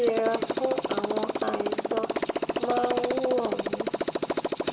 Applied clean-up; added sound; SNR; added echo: none; Motorcycle; -2 dB; reverberation time 0.6 s.